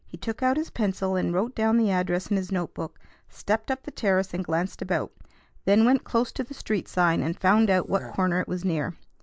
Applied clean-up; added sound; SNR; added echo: neural mask model Resemble Enhance denoiser.